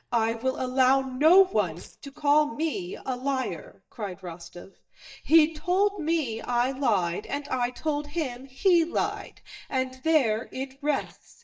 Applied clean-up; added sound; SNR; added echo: neural mask model DeepFilterNet 3.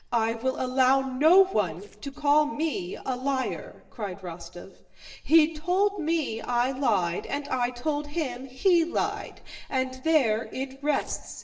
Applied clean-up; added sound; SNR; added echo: neural separator model SepFormer DNS4.